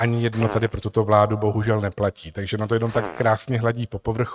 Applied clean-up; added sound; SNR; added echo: neural mask model RNNoise.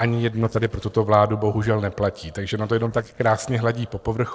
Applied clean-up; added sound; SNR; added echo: neural separator model SepFormer DNS4.